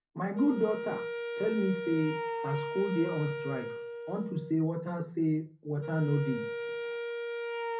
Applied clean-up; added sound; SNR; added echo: none; Wind instrument, woodwind instrument; 5 dB; reverberation time 0.4 s.